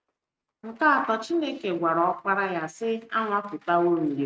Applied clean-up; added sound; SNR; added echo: neural mask model RNNoise.